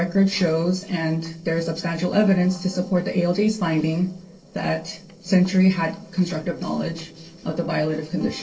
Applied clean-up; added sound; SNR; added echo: neural separator model SepFormer DNS4.